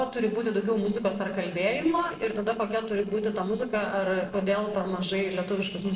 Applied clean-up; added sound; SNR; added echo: neural separator model SepFormer DNS4.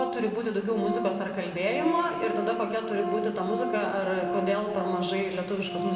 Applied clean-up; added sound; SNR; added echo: none; Organ; 5 dB; reverberation time 2.2 s.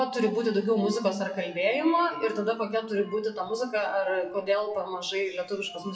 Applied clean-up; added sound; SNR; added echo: classical method WPE with log-MMSE.